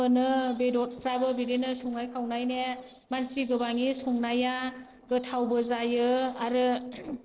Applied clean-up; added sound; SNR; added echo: neural separator model SepFormer DNS4.